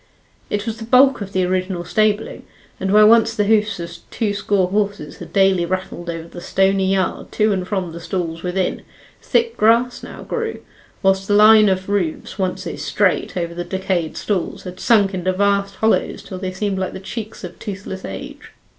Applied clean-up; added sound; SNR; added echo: none; none; none; none.